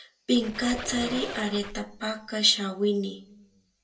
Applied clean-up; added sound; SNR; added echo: none; Squeak; 10 dB; reverberation time 0.2 s.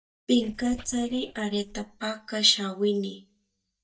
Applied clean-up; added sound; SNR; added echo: neural mask model DeepFilterNet 3.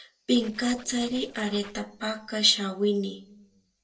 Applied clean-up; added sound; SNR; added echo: neural separator model SepFormer DNS4.